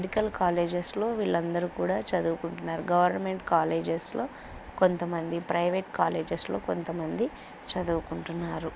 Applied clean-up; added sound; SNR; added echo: none; none; none; none.